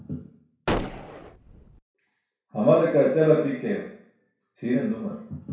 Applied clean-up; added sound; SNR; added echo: none; Gunshot, gunfire; 5 dB; reverberation time 0.6 s.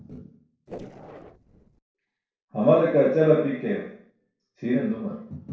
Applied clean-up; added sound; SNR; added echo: neural separator model SepFormer DNS4.